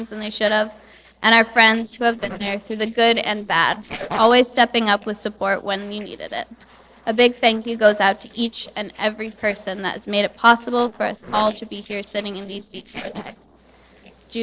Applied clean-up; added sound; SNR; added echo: neural separator model SepFormer DNS4.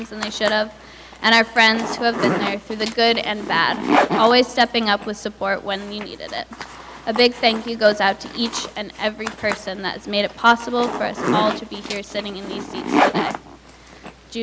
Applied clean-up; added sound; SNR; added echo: none; Zipper (clothing); 5 dB; none.